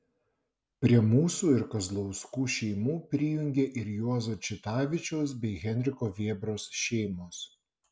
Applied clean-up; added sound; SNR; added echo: none; none; none; none.